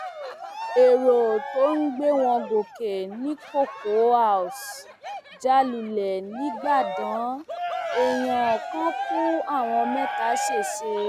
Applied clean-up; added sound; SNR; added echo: none; Cheering; 8 dB; none.